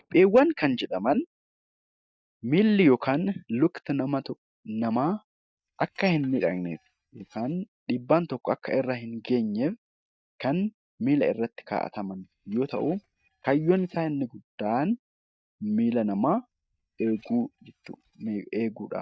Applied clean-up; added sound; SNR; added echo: neural mask model DeepFilterNet 3.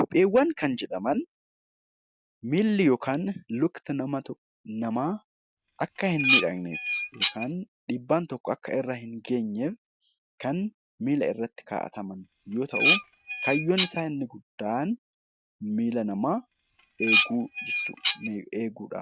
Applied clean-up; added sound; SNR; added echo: none; Dishes, pots, and pans; -3 dB; none.